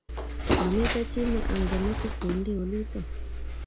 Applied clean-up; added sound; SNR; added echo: none; Bird; -1 dB; none.